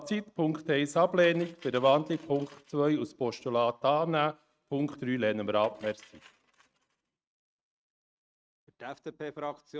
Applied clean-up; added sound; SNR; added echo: neural mask model RNNoise.